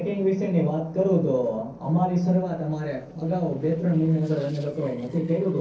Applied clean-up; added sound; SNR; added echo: neural separator model SepFormer DNS4.